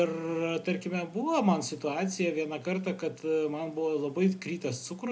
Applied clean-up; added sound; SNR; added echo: none; none; none; none.